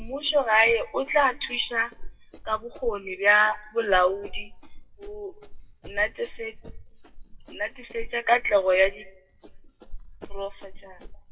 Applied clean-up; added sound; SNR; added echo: classical method WPE with log-MMSE.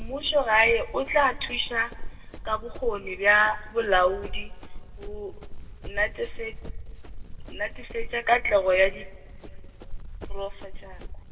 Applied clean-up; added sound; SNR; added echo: none; Run; 7 dB; reverberation time 1.6 s.